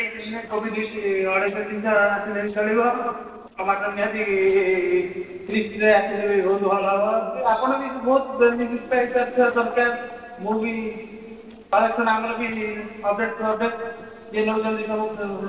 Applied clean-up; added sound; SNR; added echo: neural separator model SepFormer DNS4.